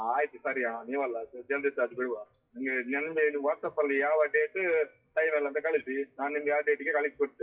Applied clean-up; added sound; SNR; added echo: classical method WPE with log-MMSE.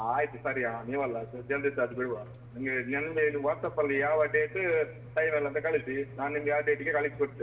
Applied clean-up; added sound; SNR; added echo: none; Engine; 16 dB; reverberation time 2.0 s.